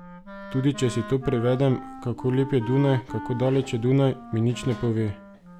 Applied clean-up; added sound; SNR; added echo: none; Wind instrument, woodwind instrument; 15 dB; none.